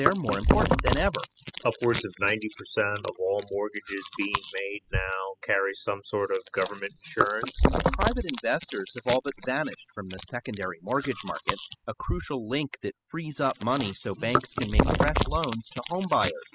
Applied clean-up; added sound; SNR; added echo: classical method spectral subtraction.